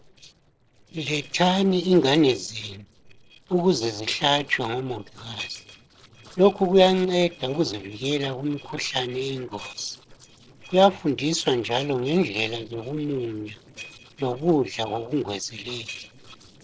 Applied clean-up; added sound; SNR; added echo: neural separator model SepFormer DNS4.